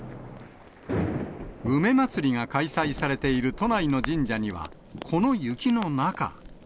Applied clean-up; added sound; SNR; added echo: none; Thunder / Rain; 11 dB; none.